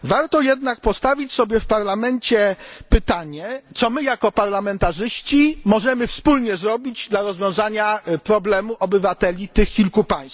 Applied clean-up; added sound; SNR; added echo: none; none; none; none.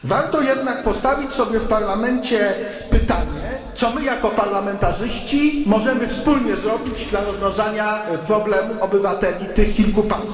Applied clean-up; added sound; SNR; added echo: none; Boom; 20 dB; reverberation time 2.3 s.